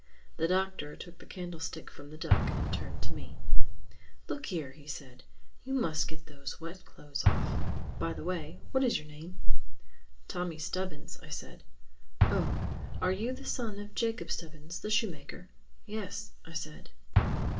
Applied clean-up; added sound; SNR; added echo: none; Explosion; 14 dB; reverberation time 0.2 s.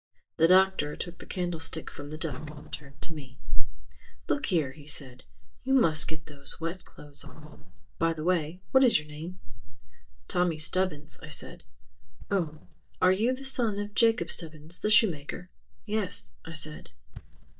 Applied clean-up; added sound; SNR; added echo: neural mask model DeepFilterNet 3.